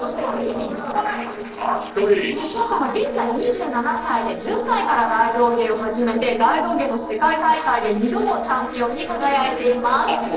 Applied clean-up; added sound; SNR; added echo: neural separator model SepFormer DNS4.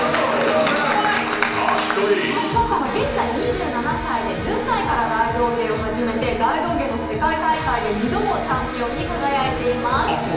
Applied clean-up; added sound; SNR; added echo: none; Electric guitar; 9 dB; reverberation time 1.1 s.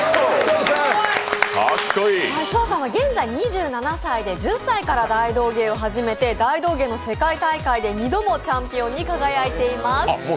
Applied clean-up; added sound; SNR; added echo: none; none; none; none.